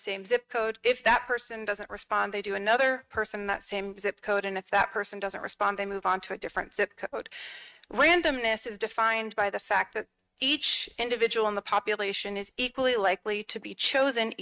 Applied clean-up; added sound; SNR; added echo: neural mask model RNNoise.